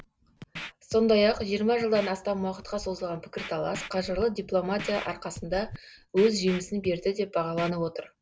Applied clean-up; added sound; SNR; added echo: none; Scratching (performance technique); 15 dB; none.